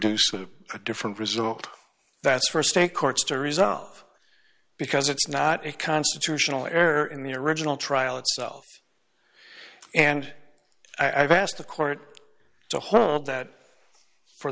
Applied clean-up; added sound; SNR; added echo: none; none; none; none.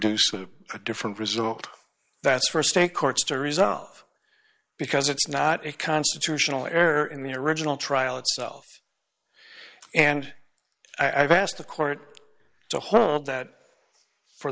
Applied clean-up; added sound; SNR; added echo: neural mask model Resemble Enhance denoiser.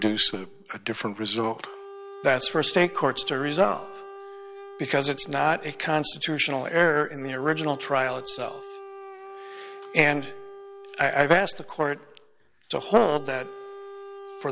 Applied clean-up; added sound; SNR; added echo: none; Wind instrument, woodwind instrument; 16 dB; none.